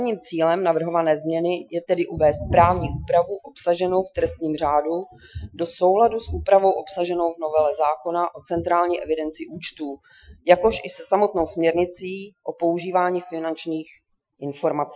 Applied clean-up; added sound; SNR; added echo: classical method Wiener filter.